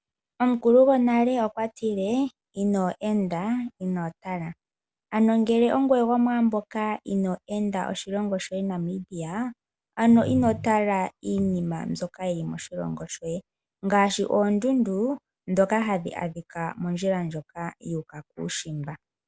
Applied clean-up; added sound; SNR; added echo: none; none; none; none.